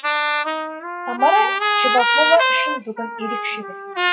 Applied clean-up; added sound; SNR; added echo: classical method WPE with log-MMSE.